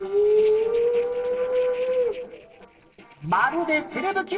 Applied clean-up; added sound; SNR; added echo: neural separator model SepFormer DNS4.